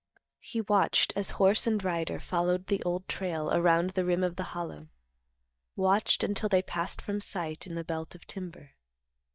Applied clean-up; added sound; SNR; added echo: neural mask model DeepFilterNet 3.